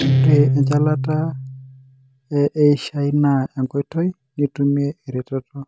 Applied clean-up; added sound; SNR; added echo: none; Guitar; 3 dB; none.